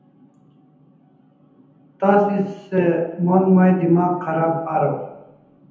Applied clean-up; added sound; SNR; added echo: none; none; none; reverberation time 0.9 s.